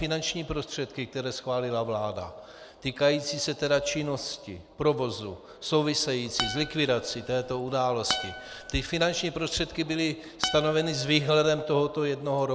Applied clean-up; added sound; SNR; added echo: none; Acoustic guitar; 9 dB; none.